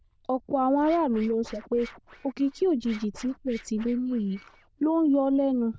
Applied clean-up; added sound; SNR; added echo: neural diffusion model UNIVERSE++.